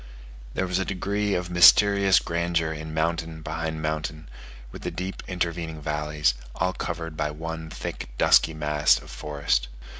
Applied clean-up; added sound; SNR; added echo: none; none; none; none.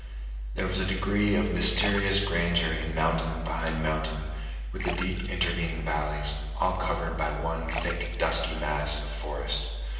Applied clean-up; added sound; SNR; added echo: none; Splash, splatter; 15 dB; reverberation time 1.3 s.